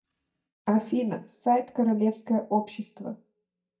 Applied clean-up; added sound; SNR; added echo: neural mask model DeepFilterNet 3.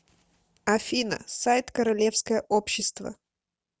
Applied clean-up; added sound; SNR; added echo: none; none; none; none.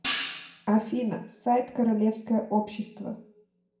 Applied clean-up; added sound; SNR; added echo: none; Hi-hat; 5 dB; reverberation time 0.5 s.